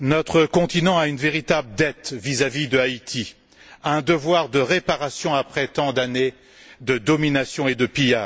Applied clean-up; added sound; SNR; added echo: none; none; none; none.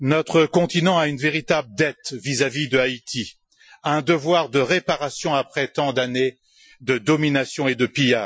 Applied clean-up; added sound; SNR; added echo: classical method Wiener filter.